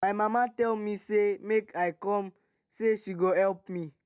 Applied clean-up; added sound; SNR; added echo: none; none; none; none.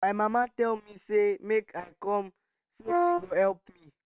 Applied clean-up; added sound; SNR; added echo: neural separator model SepFormer WHAM!.